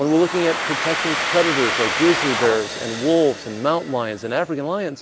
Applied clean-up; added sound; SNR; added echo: none; Domestic sounds, home sounds; 5 dB; none.